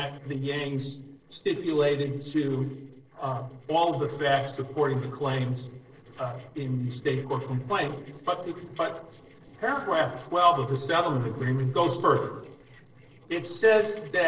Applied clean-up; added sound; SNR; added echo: neural separator model SepFormer DNS4.